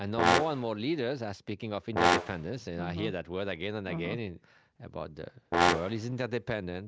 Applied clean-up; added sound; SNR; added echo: none; Brass instrument; -4 dB; none.